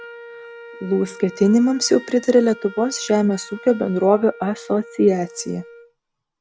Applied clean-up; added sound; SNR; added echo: none; Wind instrument, woodwind instrument; 20 dB; none.